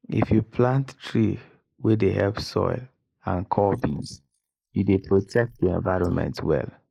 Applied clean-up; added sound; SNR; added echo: neural mask model Resemble Enhance denoiser.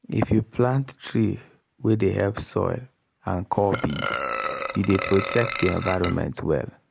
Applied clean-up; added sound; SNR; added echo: none; Burping, eructation; 5 dB; none.